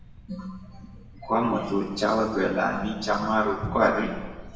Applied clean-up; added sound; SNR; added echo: none; Thump, thud; 15 dB; reverberation time 1.2 s.